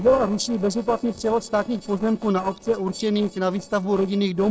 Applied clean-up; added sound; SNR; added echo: neural separator model SepFormer DNS4.